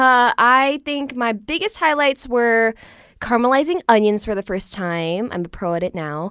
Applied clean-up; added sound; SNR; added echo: none; none; none; none.